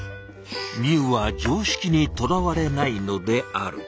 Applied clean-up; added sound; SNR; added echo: none; none; none; none.